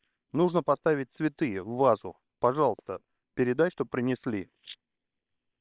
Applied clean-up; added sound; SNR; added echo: neural separator model SepFormer WHAM!.